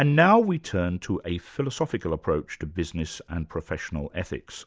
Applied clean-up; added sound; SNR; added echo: none; none; none; none.